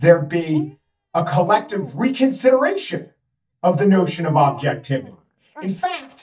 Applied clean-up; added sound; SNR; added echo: neural mask model DeepFilterNet 3.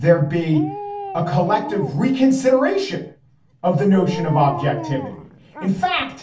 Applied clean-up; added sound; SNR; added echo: none; Dog; 13 dB; reverberation time 0.3 s.